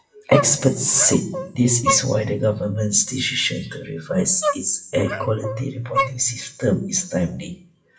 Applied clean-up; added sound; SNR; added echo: classical method WPE with log-MMSE.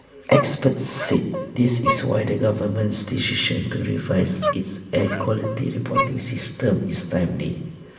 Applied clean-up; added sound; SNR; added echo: none; Dog; 9 dB; reverberation time 1.2 s.